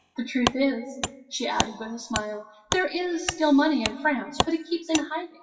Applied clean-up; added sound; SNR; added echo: classical method WPE with log-MMSE.